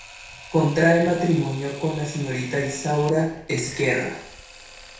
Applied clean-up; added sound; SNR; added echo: none; Camera; 19 dB; reverberation time 0.5 s.